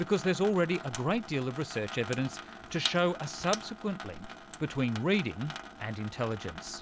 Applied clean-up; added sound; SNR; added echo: none; Sink (filling or washing) / Water tap, faucet; 11 dB; none.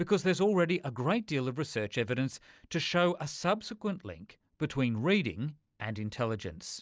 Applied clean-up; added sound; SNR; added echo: none; none; none; none.